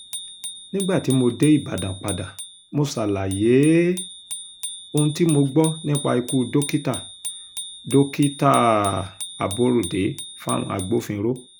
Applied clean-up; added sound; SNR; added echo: none; Bicycle bell; 14 dB; none.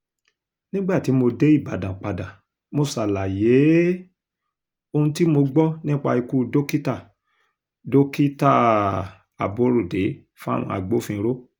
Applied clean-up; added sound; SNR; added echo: none; none; none; none.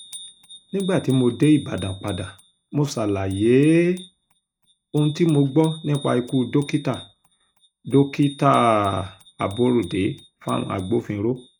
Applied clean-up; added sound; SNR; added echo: neural mask model RNNoise.